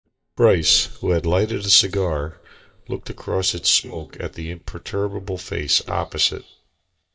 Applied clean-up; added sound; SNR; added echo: neural mask model DeepFilterNet 3.